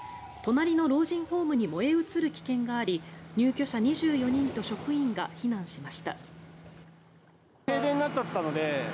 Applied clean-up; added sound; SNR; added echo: none; Waves, surf; 20 dB; none.